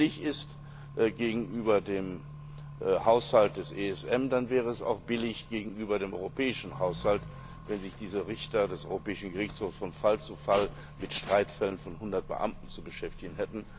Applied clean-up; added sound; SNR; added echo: none; Accelerating, revving, vroom; 15 dB; none.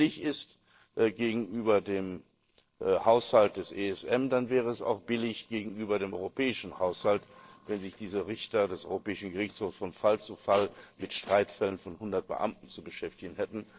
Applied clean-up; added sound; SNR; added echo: neural separator model SepFormer DNS4.